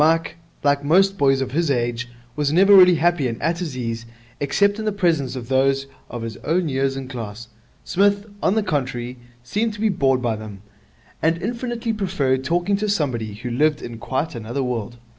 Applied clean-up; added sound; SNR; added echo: none; none; none; none.